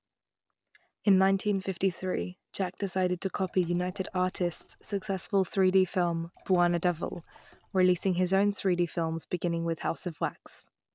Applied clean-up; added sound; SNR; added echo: neural separator model SepFormer DNS4.